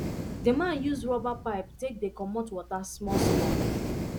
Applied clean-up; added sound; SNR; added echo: none; Breathing; 0 dB; none.